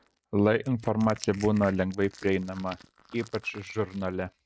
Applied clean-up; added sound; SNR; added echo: neural mask model RNNoise.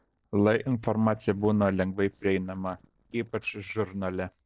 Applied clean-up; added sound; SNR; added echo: neural separator model SepFormer DNS4.